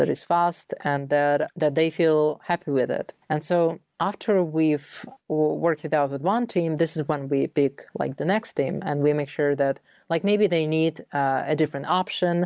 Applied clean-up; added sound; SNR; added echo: none; none; none; none.